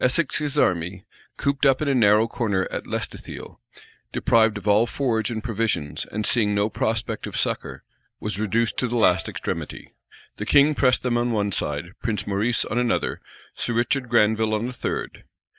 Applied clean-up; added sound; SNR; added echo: neural mask model DeepFilterNet 3.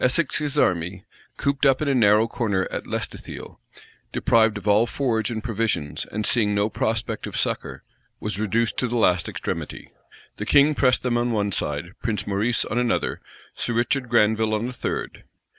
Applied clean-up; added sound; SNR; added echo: none; none; none; none.